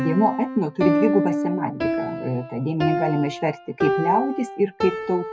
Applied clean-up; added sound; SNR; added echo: none; Piano; 2 dB; none.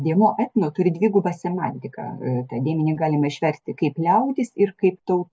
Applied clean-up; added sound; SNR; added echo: none; none; none; none.